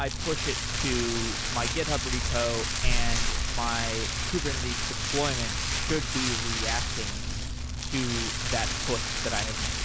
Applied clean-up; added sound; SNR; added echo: none; Rain; -5 dB; none.